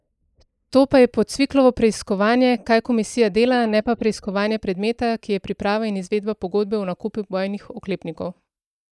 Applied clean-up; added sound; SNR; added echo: neural mask model Resemble Enhance denoiser.